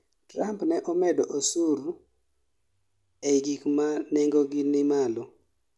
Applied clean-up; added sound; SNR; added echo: none; none; none; none.